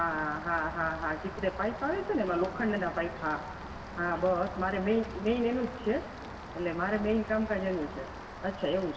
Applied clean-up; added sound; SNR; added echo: none; Rain; 11 dB; reverberation time 3.0 s.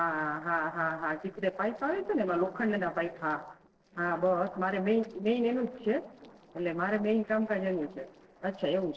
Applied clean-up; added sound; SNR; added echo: neural separator model SepFormer DNS4.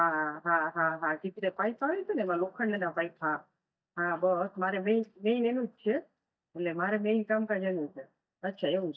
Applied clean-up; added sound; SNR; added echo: neural mask model DeepFilterNet 3.